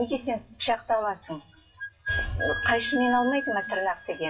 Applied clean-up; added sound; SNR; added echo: classical method WPE with log-MMSE.